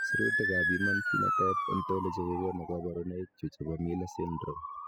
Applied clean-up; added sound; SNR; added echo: classical method spectral subtraction.